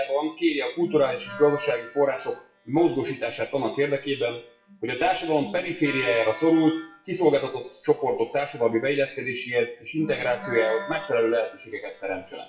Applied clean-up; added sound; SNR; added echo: classical method WPE with log-MMSE.